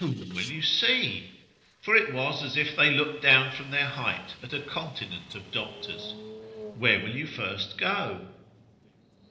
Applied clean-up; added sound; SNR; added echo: neural separator model SepFormer DNS4.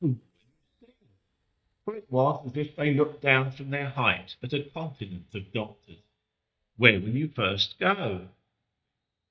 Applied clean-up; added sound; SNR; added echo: neural mask model DeepFilterNet 3.